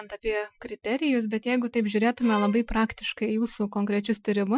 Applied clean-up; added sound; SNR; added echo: classical method Wiener filter.